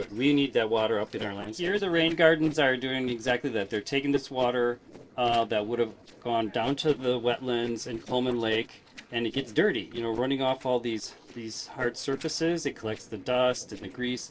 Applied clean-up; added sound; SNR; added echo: neural separator model SepFormer DNS4.